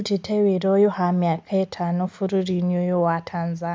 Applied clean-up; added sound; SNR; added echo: none; none; none; none.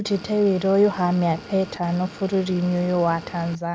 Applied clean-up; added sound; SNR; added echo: none; Motor vehicle (road) / Engine; 18 dB; none.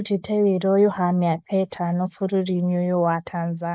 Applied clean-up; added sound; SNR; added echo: neural mask model Resemble Enhance denoiser.